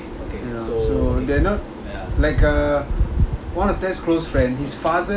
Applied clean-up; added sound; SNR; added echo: none; none; none; none.